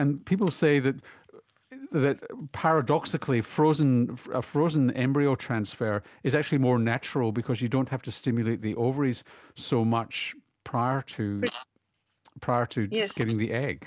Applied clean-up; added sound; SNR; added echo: none; none; none; none.